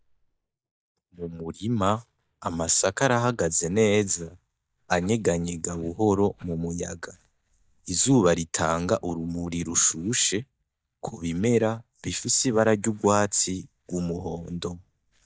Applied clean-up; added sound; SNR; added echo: neural mask model DeepFilterNet 3.